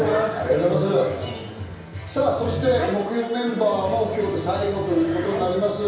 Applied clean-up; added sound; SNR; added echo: none; none; none; reverberation time 0.9 s.